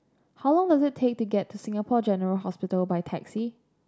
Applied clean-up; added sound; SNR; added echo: none; none; none; none.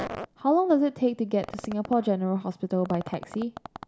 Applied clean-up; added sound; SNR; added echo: none; Fart; 15 dB; none.